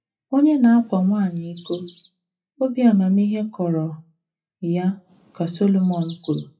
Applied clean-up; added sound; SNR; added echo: classical method WPE with log-MMSE.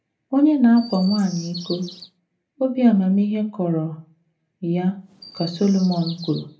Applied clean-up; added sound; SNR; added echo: none; Chirp, tweet; 20 dB; reverberation time 0.3 s.